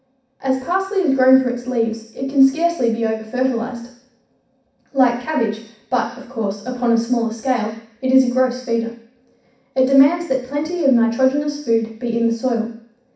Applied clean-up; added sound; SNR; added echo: none; none; none; reverberation time 0.6 s.